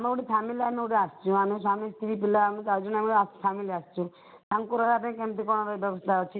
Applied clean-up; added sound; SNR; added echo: none; none; none; none.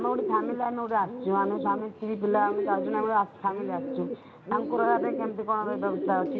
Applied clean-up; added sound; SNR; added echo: none; Bird; 5 dB; none.